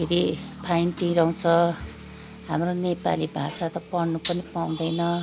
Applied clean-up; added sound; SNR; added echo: none; Tambourine; 15 dB; none.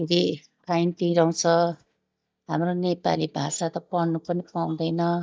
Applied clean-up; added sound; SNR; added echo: neural mask model DeepFilterNet 3.